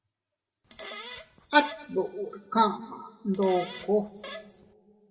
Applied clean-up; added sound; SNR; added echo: none; Fart; 13 dB; reverberation time 1.3 s.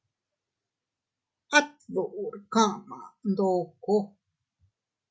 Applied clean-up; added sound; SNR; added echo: none; none; none; none.